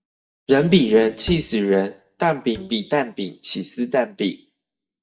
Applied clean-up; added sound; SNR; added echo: neural mask model DeepFilterNet 3.